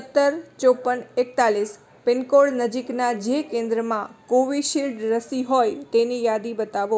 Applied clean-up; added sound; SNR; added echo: none; none; none; none.